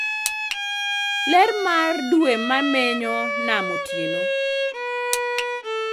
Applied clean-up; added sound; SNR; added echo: none; Bowed string instrument; 2 dB; none.